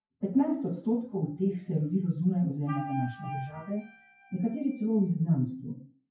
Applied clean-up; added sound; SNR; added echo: classical method WPE with log-MMSE.